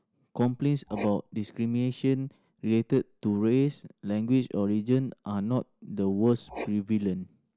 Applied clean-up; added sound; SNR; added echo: none; Writing; 20 dB; none.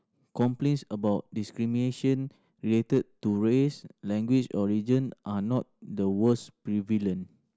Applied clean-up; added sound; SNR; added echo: none; none; none; none.